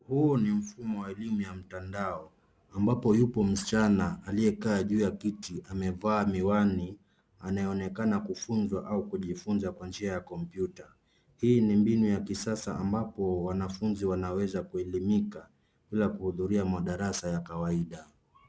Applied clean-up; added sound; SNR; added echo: none; none; none; none.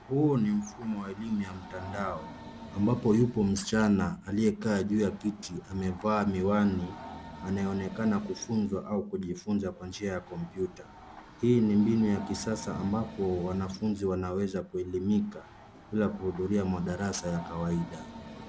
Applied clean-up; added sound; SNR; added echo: none; Train; 17 dB; none.